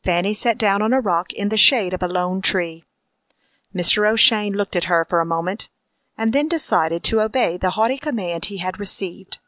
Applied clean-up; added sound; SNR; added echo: none; none; none; none.